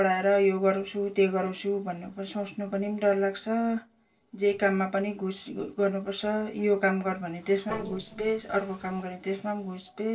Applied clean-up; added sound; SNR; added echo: neural separator model SepFormer DNS4.